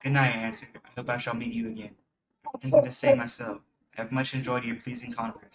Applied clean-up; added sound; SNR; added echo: neural mask model RNNoise.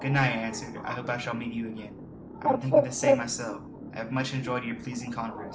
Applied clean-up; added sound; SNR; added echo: none; Bird; -1 dB; none.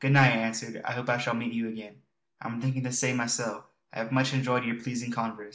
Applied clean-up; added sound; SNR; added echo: none; none; none; none.